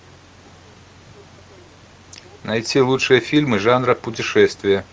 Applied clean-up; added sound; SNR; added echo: none; none; none; none.